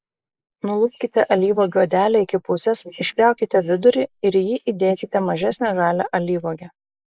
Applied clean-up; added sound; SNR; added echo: neural mask model Resemble Enhance denoiser.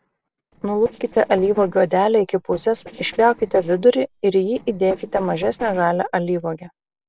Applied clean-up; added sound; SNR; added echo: neural separator model SepFormer DNS4.